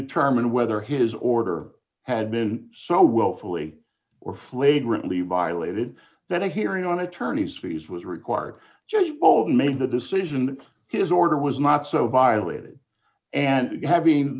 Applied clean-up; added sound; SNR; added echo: none; none; none; none.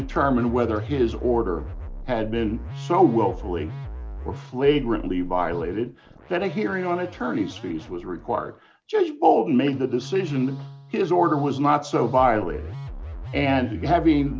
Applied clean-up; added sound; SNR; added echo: none; Musical instrument; 12 dB; none.